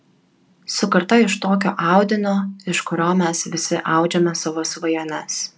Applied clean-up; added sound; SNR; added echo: none; none; none; none.